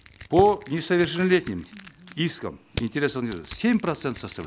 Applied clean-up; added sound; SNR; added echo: none; Crushing; 16 dB; none.